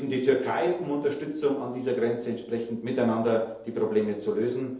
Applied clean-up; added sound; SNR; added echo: none; none; none; reverberation time 2.2 s.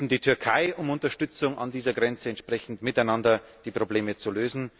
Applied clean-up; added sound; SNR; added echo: none; none; none; none.